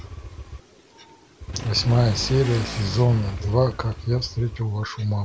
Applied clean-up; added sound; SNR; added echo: none; Motorcycle / Accelerating, revving, vroom; 11 dB; none.